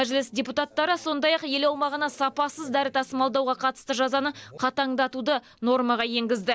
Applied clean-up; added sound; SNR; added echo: none; none; none; none.